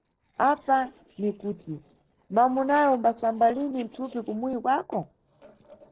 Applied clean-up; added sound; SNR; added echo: neural separator model SepFormer DNS4.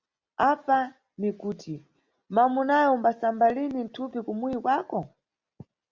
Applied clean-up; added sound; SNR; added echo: none; none; none; none.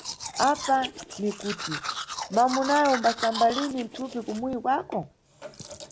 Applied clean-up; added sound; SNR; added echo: none; Domestic sounds, home sounds; 9 dB; none.